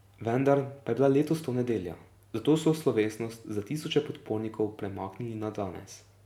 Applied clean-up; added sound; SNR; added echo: none; none; none; none.